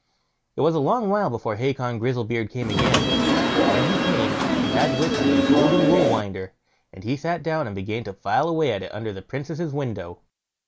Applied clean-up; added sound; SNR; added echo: none; Subway, metro, underground / Sliding door; -5 dB; none.